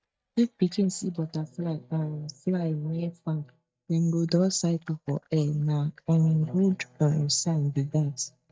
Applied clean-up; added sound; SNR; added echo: neural mask model DeepFilterNet 3.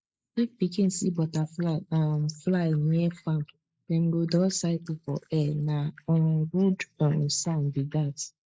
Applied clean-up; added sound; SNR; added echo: neural mask model Resemble Enhance denoiser.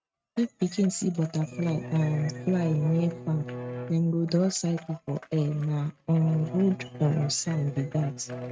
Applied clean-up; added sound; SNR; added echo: neural mask model RNNoise.